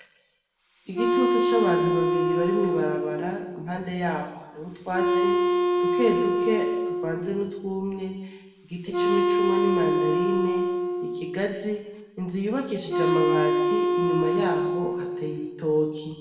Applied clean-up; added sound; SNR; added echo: none; Wind instrument, woodwind instrument; -4 dB; reverberation time 1.1 s.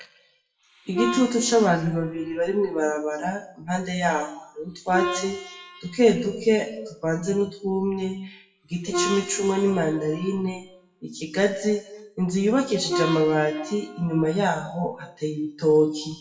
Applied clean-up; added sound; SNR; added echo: classical method WPE with log-MMSE.